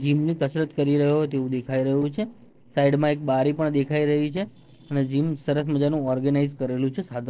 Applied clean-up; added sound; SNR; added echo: neural separator model SepFormer DNS4.